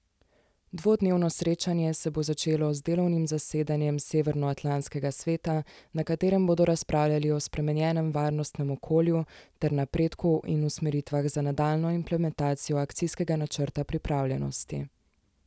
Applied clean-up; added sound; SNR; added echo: none; none; none; none.